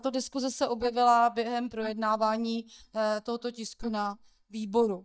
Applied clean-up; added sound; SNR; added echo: neural mask model DeepFilterNet 3.